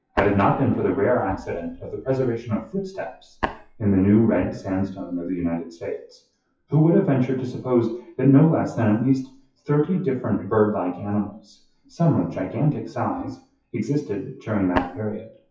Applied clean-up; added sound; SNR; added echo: classical method WPE with log-MMSE.